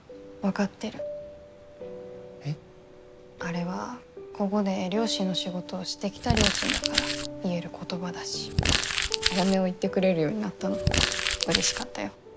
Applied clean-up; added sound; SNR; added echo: none; Crumpling, crinkling; -2 dB; none.